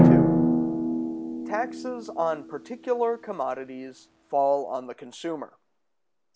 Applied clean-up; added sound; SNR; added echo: none; Drum; -4 dB; none.